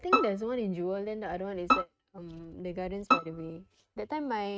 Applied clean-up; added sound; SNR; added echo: neural mask model RNNoise.